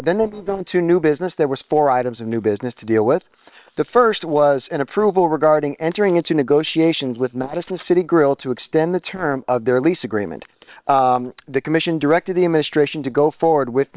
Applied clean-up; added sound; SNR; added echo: neural separator model SepFormer WHAM!.